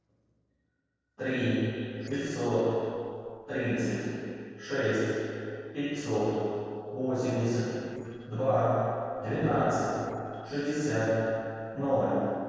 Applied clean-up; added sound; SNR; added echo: neural separator model SepFormer DNS4.